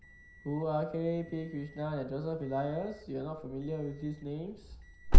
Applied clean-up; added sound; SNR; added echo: none; Alarm; -5 dB; reverberation time 0.5 s.